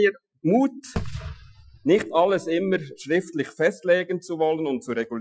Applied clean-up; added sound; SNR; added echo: classical method Wiener filter.